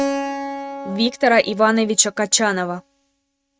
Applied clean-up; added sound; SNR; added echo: neural mask model RNNoise.